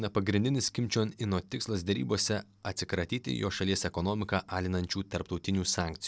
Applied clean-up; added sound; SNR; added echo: none; none; none; none.